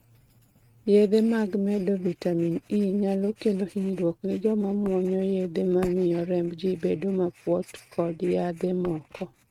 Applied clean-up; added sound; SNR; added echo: neural mask model RNNoise.